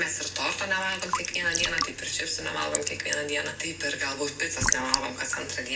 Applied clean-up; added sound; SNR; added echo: none; Raindrop / Drip / Trickle, dribble; 4 dB; reverberation time 0.6 s.